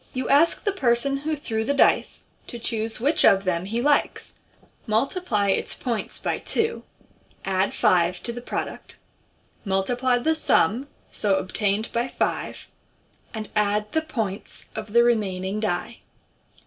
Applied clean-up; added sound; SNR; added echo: none; none; none; none.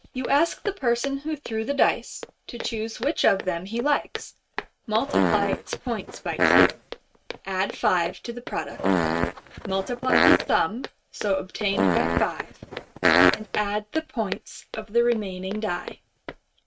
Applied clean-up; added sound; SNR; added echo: neural mask model RNNoise.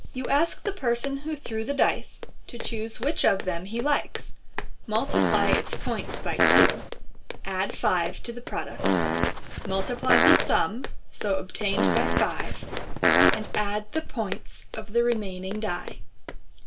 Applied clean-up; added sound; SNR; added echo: none; Fart + Walk, footsteps; -3 dB; none.